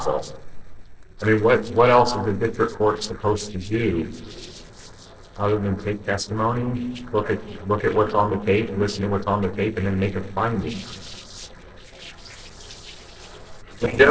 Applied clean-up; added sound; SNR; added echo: neural separator model SepFormer DNS4.